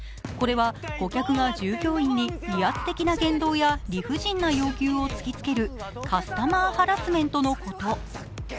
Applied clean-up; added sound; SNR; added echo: none; Breathing; 16 dB; none.